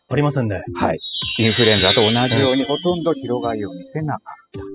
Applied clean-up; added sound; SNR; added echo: classical method spectral subtraction.